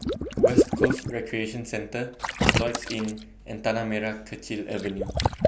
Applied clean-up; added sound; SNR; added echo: none; Water / Liquid; -4 dB; none.